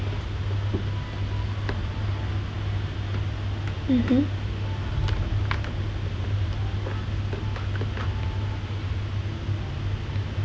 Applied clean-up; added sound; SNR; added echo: none; Bowed string instrument; 11 dB; none.